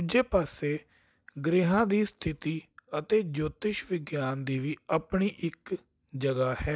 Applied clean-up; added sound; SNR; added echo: none; none; none; none.